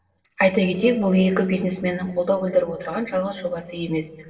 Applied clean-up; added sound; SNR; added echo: neural separator model SepFormer DNS4.